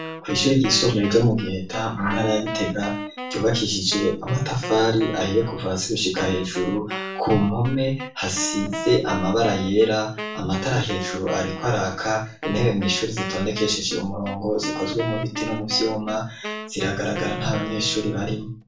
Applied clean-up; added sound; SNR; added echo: none; Wind instrument, woodwind instrument; 10 dB; reverberation time 0.3 s.